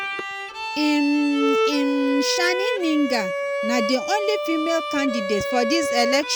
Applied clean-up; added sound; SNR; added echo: none; Bowed string instrument; 2 dB; none.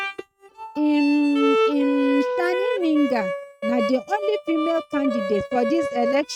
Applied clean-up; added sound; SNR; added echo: neural mask model RNNoise.